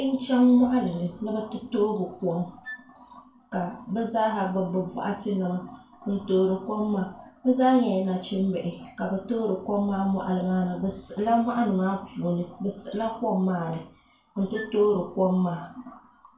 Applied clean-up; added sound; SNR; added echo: none; Wind instrument, woodwind instrument; 18 dB; reverberation time 0.3 s.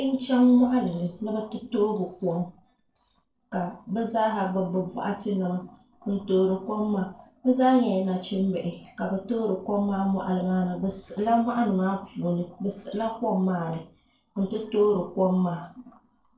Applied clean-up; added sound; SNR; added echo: neural separator model SepFormer DNS4.